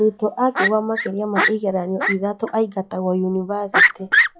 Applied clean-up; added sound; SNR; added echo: classical method log-MMSE.